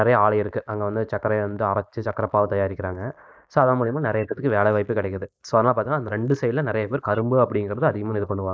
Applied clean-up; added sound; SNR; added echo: neural mask model Resemble Enhance denoiser.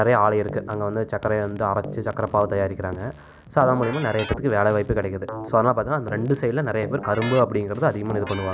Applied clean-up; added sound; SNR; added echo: none; Keyboard (musical); 13 dB; none.